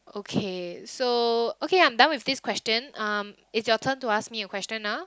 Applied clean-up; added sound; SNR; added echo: none; none; none; none.